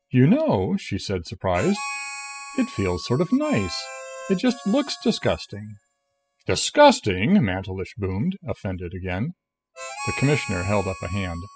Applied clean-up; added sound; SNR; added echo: classical method spectral subtraction.